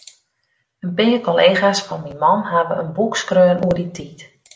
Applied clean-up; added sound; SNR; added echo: none; none; none; none.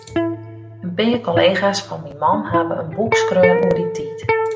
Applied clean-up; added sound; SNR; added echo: none; Electric guitar; 2 dB; none.